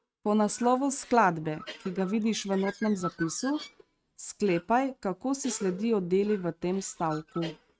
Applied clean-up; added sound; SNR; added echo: neural mask model RNNoise.